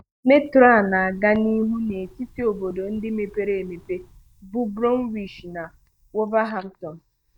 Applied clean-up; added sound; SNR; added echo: neural mask model DeepFilterNet 3.